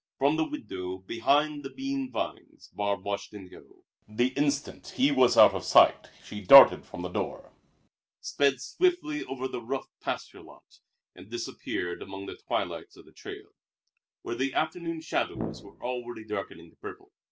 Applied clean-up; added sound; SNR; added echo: none; Brass instrument; 9 dB; none.